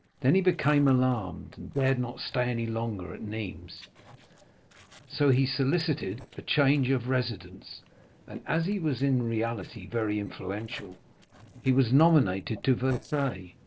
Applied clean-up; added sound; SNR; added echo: neural separator model SepFormer DNS4.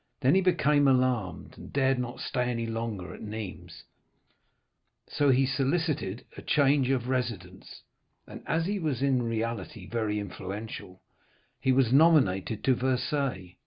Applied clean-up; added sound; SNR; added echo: none; none; none; none.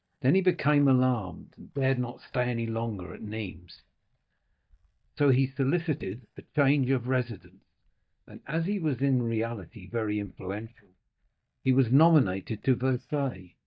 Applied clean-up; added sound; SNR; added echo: neural mask model DeepFilterNet 3.